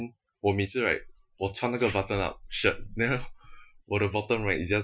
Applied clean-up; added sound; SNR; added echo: classical method Wiener filter.